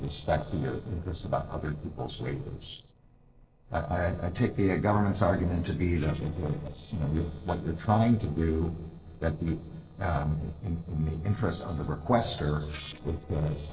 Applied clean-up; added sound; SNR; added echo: neural separator model SepFormer DNS4.